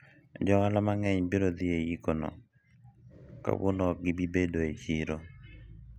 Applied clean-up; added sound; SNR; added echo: none; none; none; none.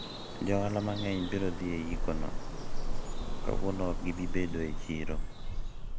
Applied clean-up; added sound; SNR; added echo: none; Bird vocalization, bird call, bird song; -3 dB; none.